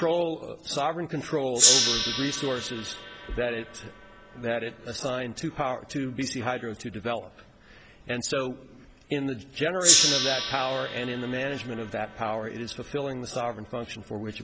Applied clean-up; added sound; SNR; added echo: none; Gong; 0 dB; none.